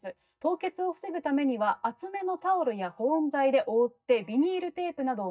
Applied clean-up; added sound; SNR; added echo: neural mask model DeepFilterNet 3.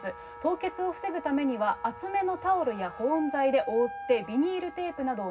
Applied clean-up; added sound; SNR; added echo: none; Wind instrument, woodwind instrument; 14 dB; reverberation time 0.4 s.